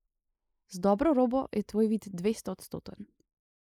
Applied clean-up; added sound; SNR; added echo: neural mask model Resemble Enhance denoiser.